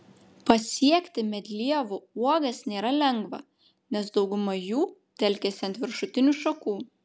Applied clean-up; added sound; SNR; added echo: none; none; none; none.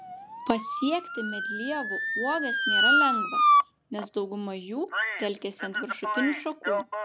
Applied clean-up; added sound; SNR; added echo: none; Motor vehicle (road) / Siren; -4 dB; none.